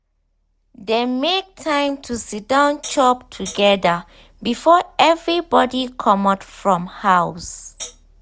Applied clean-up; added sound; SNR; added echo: none; Hi-hat; 15 dB; none.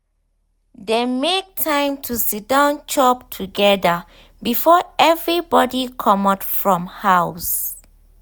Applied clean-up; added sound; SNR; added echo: none; none; none; none.